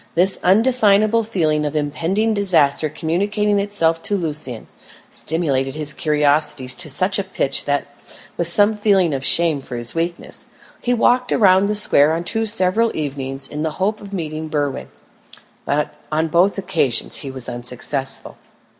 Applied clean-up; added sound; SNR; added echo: none; none; none; none.